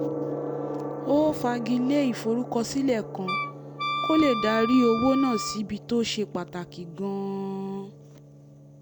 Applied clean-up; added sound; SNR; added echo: none; Gong + Wind instrument, woodwind instrument; 7 dB; none.